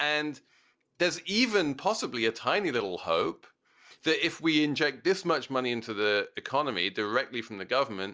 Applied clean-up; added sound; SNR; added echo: none; none; none; none.